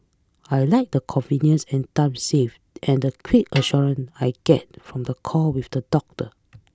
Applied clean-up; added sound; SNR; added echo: none; Snare drum; 14 dB; none.